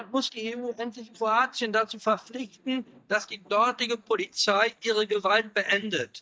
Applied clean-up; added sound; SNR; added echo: neural mask model DeepFilterNet 3.